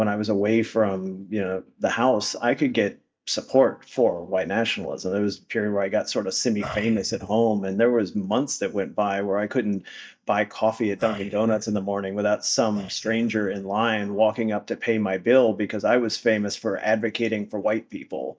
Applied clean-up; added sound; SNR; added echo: neural mask model DeepFilterNet 3.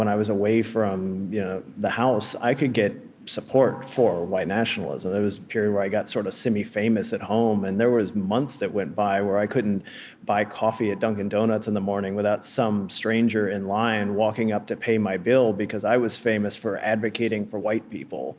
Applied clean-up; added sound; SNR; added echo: none; none; none; none.